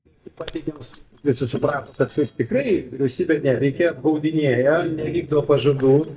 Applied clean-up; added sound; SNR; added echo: neural mask model DeepFilterNet 3.